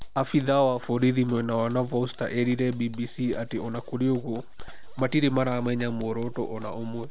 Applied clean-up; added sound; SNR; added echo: none; Zipper (clothing); 11 dB; none.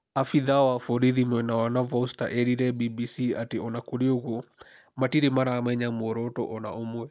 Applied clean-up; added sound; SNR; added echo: none; none; none; none.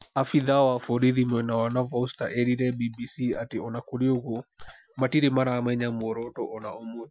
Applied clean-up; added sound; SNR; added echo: classical method Wiener filter.